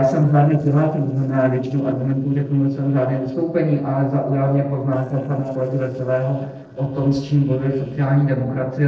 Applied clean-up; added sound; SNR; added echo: neural separator model SepFormer DNS4.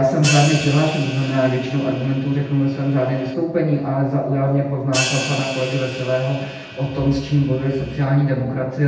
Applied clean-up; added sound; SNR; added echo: none; Hi-hat; 10 dB; reverberation time 0.8 s.